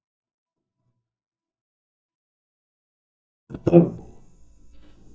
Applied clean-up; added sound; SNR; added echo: neural mask model DeepFilterNet 3.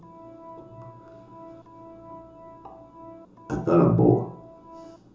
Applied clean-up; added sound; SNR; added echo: none; Organ; 18 dB; reverberation time 0.6 s.